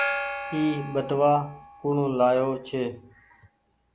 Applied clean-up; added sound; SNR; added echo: none; Gong; 9 dB; none.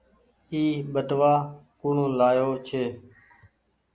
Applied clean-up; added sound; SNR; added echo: none; none; none; none.